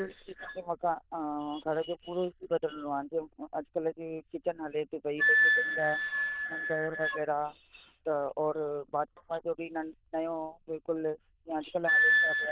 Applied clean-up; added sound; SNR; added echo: neural diffusion model UNIVERSE++.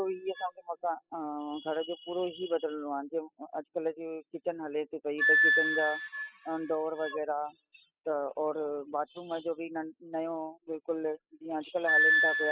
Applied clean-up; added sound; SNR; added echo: classical method spectral subtraction.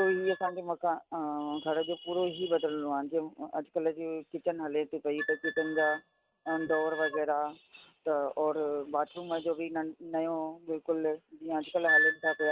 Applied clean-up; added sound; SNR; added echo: neural mask model RNNoise.